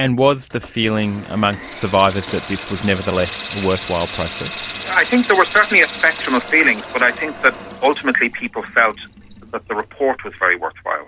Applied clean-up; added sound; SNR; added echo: none; Sink (filling or washing) / Water tap, faucet; 14 dB; none.